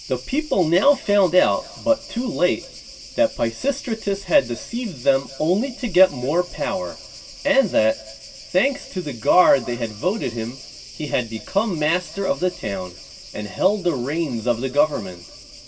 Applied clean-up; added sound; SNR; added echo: none; Cricket; 19 dB; reverberation time 2.3 s.